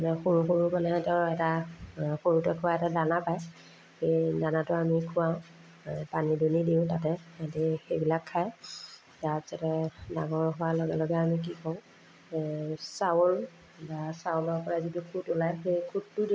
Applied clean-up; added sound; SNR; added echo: none; none; none; none.